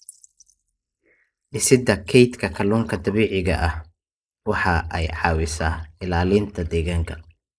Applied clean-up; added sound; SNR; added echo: neural mask model Resemble Enhance denoiser.